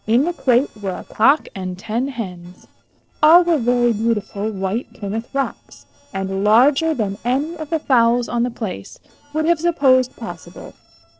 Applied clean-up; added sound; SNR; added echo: neural separator model SepFormer DNS4.